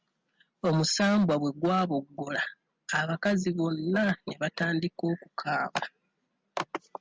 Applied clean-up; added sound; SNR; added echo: none; none; none; none.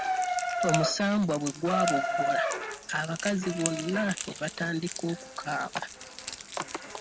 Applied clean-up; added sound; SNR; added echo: none; Crackle + Bathtub (filling or washing) / Water tap, faucet; 1 dB; none.